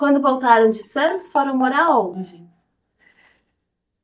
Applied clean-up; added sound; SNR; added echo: neural mask model DeepFilterNet 3.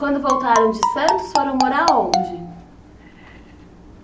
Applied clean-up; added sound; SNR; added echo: none; Marimba, xylophone; 0 dB; none.